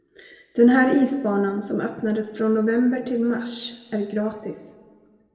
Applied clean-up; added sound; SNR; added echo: none; none; none; reverberation time 1.6 s.